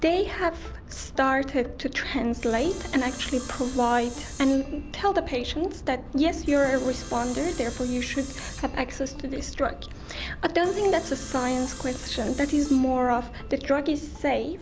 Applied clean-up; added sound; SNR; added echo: none; Sawing; 19 dB; none.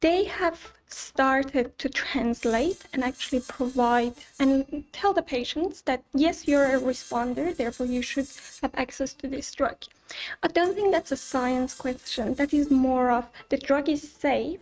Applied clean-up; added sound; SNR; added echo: neural mask model RNNoise.